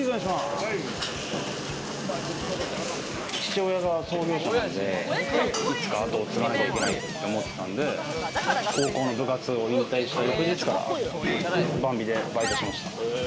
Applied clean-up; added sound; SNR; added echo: none; Squeak; 10 dB; none.